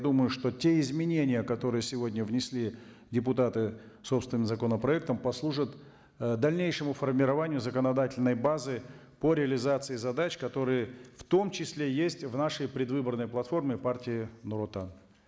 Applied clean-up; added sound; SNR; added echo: none; none; none; none.